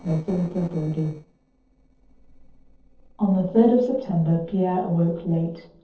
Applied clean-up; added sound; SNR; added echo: neural separator model SepFormer DNS4.